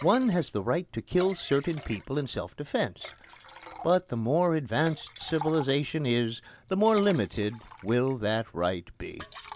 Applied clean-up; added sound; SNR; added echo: none; Liquid; 19 dB; none.